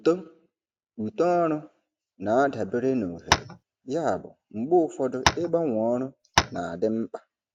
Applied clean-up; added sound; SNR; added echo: none; Tap; -1 dB; none.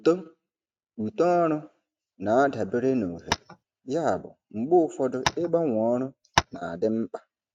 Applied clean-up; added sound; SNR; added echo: neural mask model RNNoise.